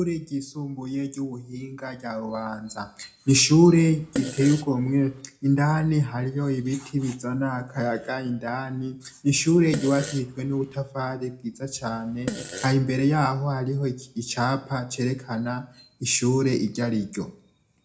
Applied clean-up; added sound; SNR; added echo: none; Fart; 12 dB; reverberation time 0.3 s.